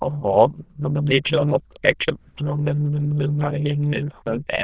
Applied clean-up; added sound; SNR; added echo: neural diffusion model UNIVERSE++.